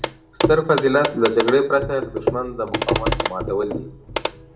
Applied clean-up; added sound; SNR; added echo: none; Clock; 4 dB; reverberation time 0.5 s.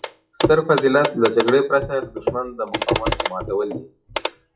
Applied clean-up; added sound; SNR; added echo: classical method WPE with log-MMSE.